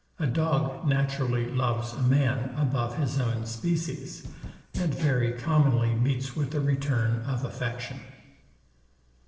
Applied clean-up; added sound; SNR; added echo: neural separator model SepFormer DNS4.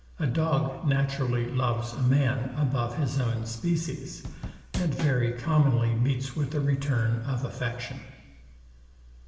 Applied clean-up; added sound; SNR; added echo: none; Drum / Drum kit; 9 dB; reverberation time 1.4 s.